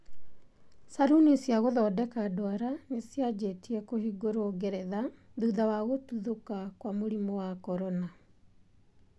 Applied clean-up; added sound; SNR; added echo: none; none; none; none.